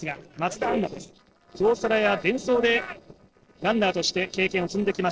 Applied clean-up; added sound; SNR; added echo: neural separator model SepFormer DNS4.